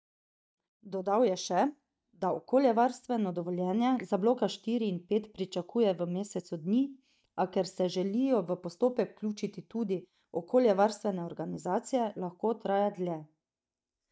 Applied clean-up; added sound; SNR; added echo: neural mask model DeepFilterNet 3.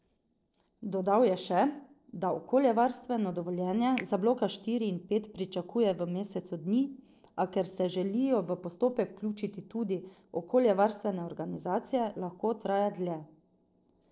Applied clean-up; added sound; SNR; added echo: neural separator model SepFormer DNS4.